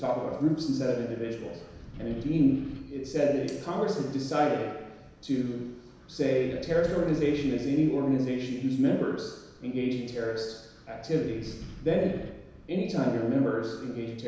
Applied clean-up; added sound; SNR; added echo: none; Wind; 19 dB; reverberation time 1.0 s.